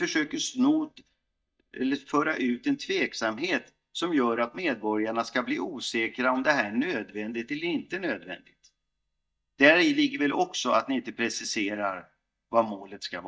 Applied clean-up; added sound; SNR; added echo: neural mask model DeepFilterNet 3.